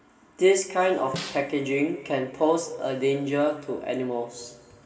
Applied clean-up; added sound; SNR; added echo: none; Snare drum; 14 dB; reverberation time 2.6 s.